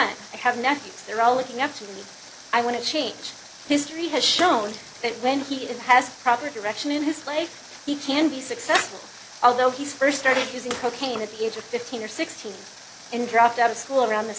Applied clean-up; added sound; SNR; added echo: none; Bathtub (filling or washing) / Water / Splash, splatter + Water; 18 dB; none.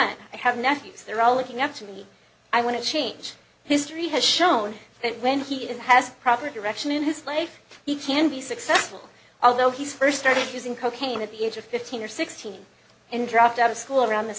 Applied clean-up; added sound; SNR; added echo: none; none; none; none.